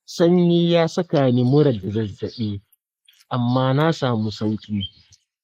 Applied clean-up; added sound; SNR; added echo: neural mask model Resemble Enhance denoiser.